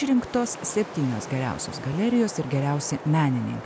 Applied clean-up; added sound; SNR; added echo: none; Wind; 13 dB; none.